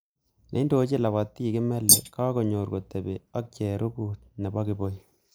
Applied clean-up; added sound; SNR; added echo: neural mask model Resemble Enhance denoiser.